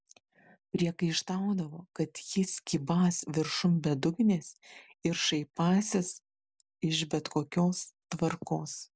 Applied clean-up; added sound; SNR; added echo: none; none; none; none.